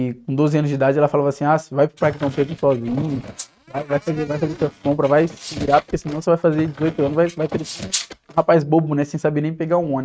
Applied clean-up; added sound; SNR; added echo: neural mask model RNNoise.